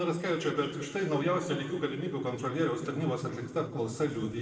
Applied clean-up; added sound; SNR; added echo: neural separator model SepFormer DNS4.